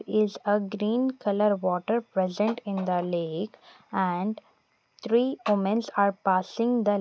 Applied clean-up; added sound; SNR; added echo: none; none; none; none.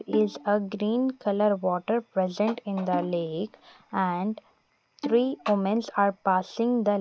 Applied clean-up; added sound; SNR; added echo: none; Bowed string instrument; 16 dB; none.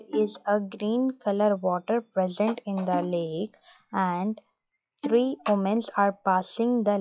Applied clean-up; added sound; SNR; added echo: classical method log-MMSE.